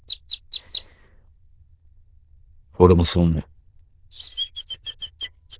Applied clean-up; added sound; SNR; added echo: neural diffusion model UNIVERSE++.